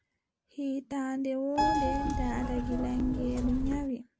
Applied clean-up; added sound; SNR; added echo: none; Keyboard (musical); -1 dB; none.